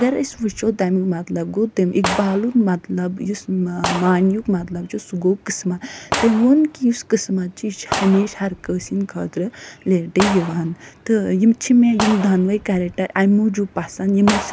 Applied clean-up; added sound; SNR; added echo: none; Gunshot, gunfire; 12 dB; none.